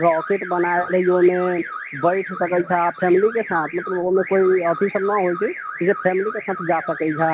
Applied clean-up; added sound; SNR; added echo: neural mask model Resemble Enhance denoiser.